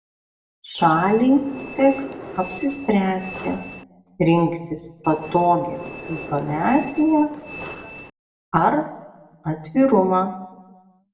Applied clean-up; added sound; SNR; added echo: none; Train; 14 dB; reverberation time 0.7 s.